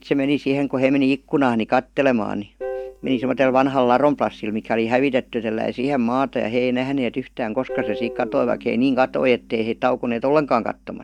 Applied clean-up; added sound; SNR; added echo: neural mask model DeepFilterNet 3.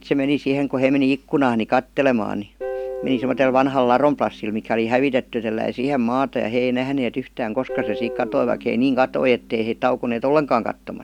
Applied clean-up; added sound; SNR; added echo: none; Guitar; 16 dB; none.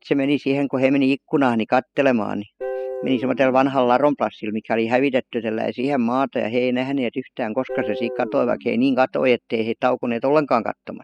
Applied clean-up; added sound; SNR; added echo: classical method spectral subtraction.